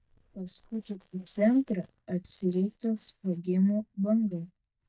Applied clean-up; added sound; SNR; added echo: neural mask model DeepFilterNet 3.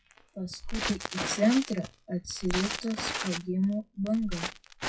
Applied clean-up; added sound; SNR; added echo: classical method WPE with log-MMSE.